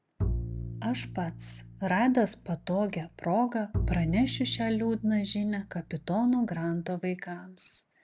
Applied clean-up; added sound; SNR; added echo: none; Bowed string instrument; 8 dB; none.